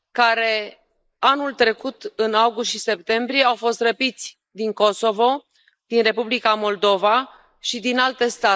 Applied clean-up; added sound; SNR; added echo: neural mask model Resemble Enhance denoiser.